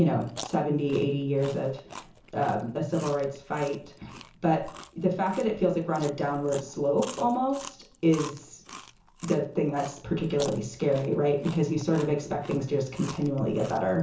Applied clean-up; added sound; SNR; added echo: none; Chewing, mastication; 18 dB; reverberation time 0.6 s.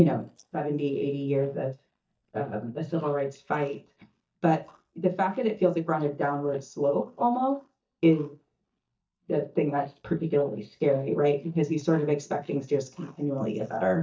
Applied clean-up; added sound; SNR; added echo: neural mask model DeepFilterNet 3.